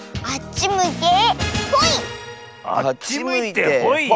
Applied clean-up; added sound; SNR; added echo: none; none; none; none.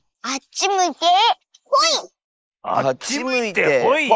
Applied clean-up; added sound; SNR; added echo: neural mask model Resemble Enhance denoiser.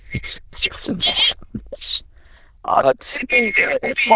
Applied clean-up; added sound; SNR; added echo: neural diffusion model UNIVERSE++.